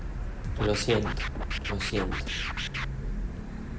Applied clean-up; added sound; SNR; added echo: none; Scratching (performance technique); 5 dB; none.